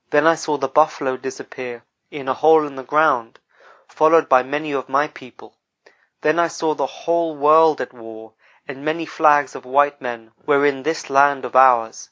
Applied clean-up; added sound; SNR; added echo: none; none; none; none.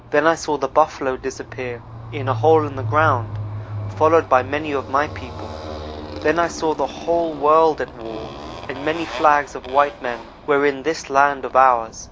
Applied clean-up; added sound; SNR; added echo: none; Motorcycle; 12 dB; none.